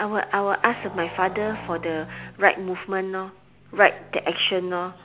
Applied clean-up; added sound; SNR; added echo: none; Motorcycle; 18 dB; none.